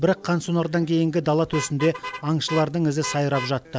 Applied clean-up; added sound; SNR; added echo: none; Vehicle horn, car horn, honking; 14 dB; none.